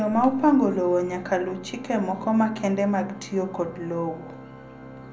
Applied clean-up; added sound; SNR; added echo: none; Organ; 18 dB; reverberation time 0.5 s.